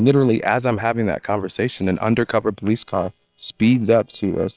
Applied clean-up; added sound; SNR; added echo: neural separator model SepFormer WHAM!.